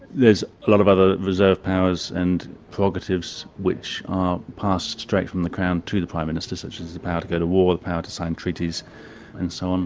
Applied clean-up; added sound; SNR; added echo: none; none; none; none.